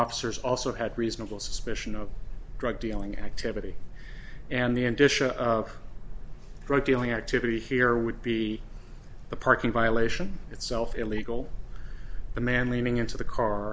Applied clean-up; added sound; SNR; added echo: none; none; none; none.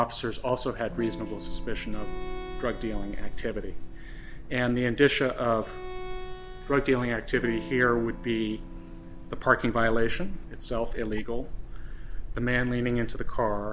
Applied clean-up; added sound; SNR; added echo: none; Electric guitar / Strum + Bowed string instrument; 17 dB; none.